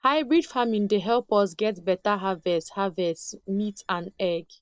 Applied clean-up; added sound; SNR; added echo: neural separator model SepFormer DNS4.